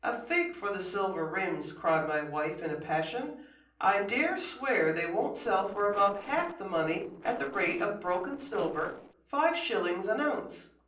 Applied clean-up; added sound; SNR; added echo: neural separator model SepFormer DNS4.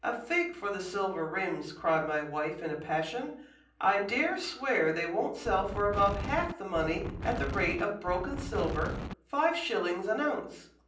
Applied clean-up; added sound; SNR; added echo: none; Wind; 5 dB; reverberation time 0.6 s.